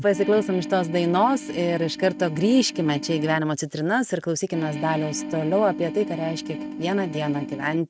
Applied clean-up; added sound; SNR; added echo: neural mask model RNNoise.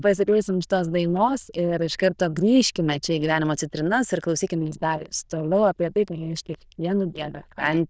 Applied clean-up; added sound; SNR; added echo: neural diffusion model UNIVERSE++.